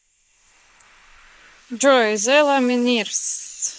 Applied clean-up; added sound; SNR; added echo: neural mask model Resemble Enhance denoiser.